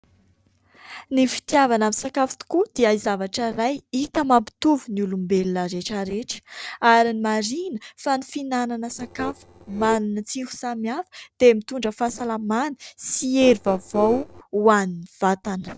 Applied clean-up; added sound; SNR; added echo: neural separator model SepFormer DNS4.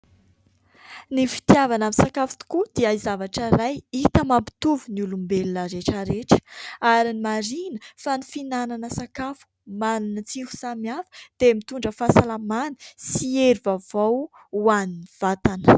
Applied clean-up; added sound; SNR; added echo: none; none; none; none.